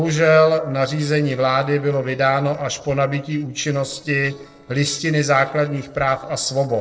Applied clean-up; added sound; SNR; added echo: neural separator model SepFormer DNS4.